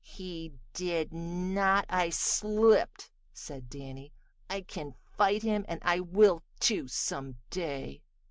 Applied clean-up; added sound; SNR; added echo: none; none; none; none.